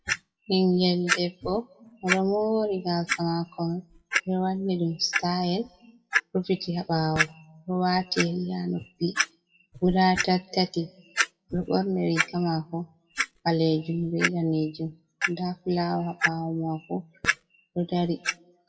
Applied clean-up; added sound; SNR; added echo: classical method WPE with log-MMSE.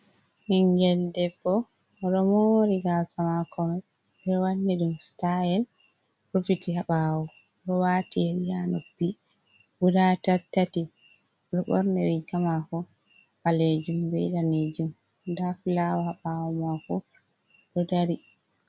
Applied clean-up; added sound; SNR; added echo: none; none; none; none.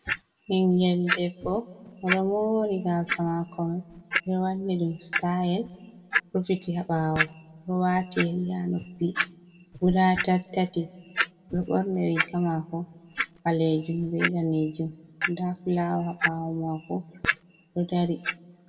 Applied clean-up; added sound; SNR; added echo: none; Clock; 7 dB; reverberation time 1.1 s.